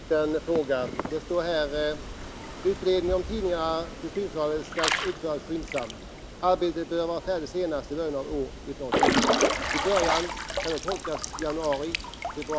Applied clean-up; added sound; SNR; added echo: none; Drip / Trickle, dribble / Water / Splash, splatter; 3 dB; none.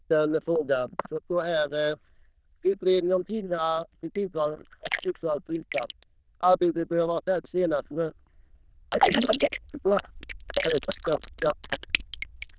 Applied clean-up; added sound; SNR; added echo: neural diffusion model UNIVERSE++.